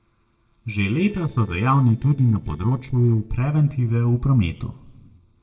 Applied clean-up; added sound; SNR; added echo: neural separator model SepFormer DNS4.